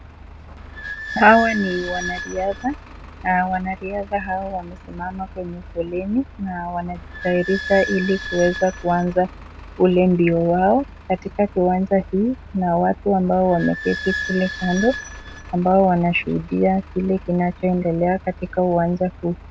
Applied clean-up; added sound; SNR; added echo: none; Squeak / Idling; 13 dB; none.